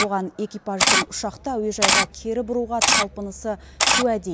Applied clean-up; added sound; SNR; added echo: none; Camera; -3 dB; none.